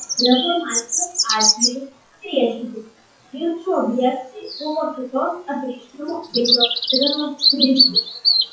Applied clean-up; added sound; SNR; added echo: classical method WPE with log-MMSE.